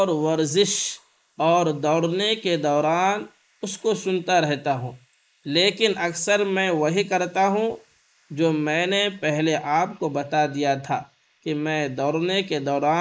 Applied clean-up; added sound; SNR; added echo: neural mask model Resemble Enhance denoiser.